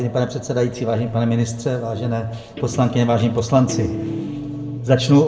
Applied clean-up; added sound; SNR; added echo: none; Guitar; 11 dB; reverberation time 0.8 s.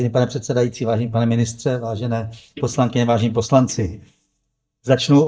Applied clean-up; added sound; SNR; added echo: neural mask model DeepFilterNet 3.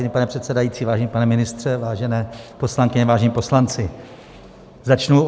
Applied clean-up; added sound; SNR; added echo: none; none; none; none.